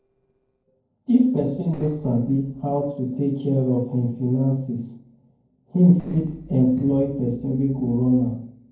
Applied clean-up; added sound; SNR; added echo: neural separator model SepFormer DNS4.